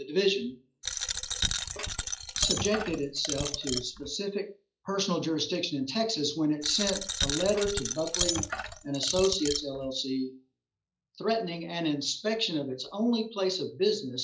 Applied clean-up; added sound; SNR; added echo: classical method log-MMSE.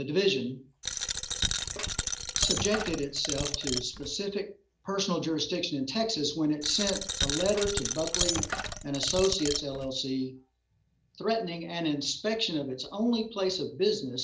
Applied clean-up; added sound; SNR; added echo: none; Coin (dropping); 2 dB; none.